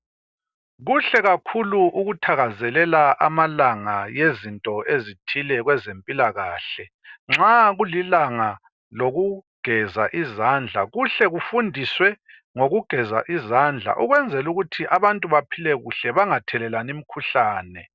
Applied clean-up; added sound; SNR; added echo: none; none; none; none.